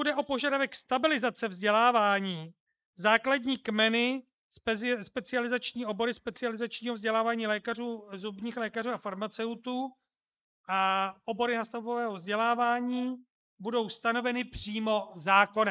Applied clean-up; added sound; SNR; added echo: neural mask model Resemble Enhance denoiser.